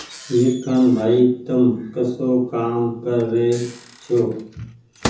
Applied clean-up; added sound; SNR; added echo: none; Microwave oven; 16 dB; reverberation time 0.6 s.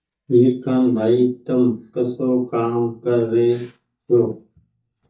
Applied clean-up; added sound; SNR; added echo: neural mask model DeepFilterNet 3.